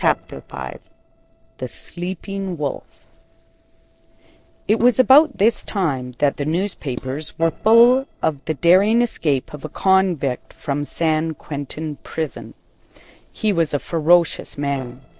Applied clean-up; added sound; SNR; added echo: neural separator model SepFormer DNS4.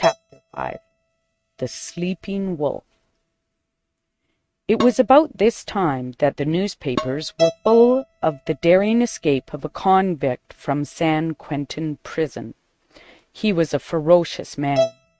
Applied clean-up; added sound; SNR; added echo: neural mask model RNNoise.